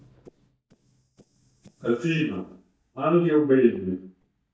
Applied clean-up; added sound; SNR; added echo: neural mask model DeepFilterNet 3.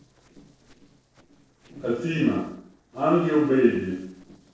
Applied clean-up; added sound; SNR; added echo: neural separator model SepFormer DNS4.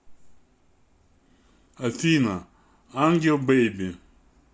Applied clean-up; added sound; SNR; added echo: none; none; none; none.